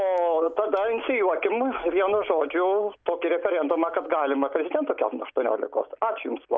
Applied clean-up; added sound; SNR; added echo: none; none; none; none.